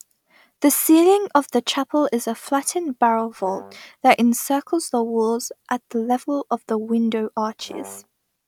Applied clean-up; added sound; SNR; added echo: none; Brass instrument; 20 dB; none.